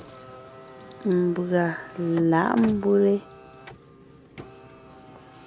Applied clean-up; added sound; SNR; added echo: none; Car; 17 dB; none.